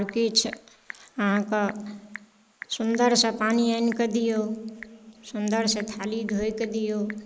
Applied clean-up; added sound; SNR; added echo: neural mask model Resemble Enhance denoiser.